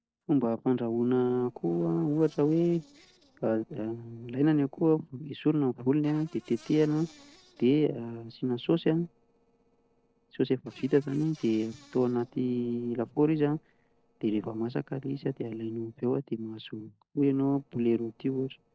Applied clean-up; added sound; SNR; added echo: neural separator model SepFormer DNS4.